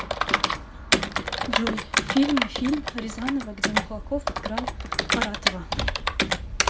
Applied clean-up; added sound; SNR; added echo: none; Computer keyboard; -2 dB; reverberation time 0.3 s.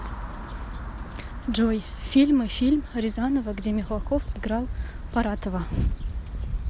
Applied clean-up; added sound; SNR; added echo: none; none; none; none.